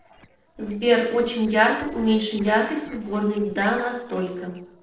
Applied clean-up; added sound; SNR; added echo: neural separator model SepFormer DNS4.